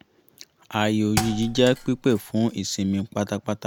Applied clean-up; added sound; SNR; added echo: none; Thump, thud; 12 dB; none.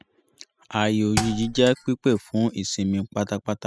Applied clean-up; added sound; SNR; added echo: classical method spectral subtraction.